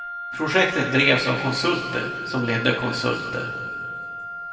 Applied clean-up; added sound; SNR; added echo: none; Wind instrument, woodwind instrument; 8 dB; reverberation time 2.1 s.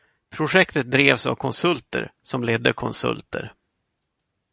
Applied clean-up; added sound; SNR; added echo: none; none; none; none.